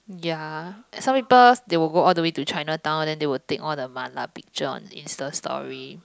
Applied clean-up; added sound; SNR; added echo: none; none; none; none.